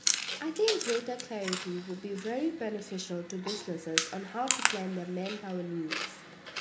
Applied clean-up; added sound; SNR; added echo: none; Chewing, mastication; 1 dB; none.